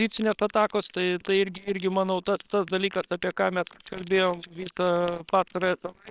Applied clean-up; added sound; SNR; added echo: neural separator model SepFormer WHAMR!.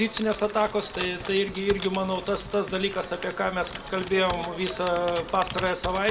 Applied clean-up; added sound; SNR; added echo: none; Computer keyboard; 12 dB; reverberation time 1.4 s.